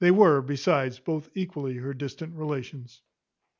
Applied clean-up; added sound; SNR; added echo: none; none; none; none.